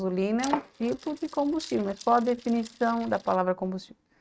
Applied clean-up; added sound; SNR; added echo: neural mask model RNNoise.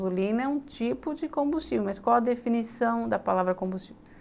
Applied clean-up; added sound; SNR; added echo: none; none; none; none.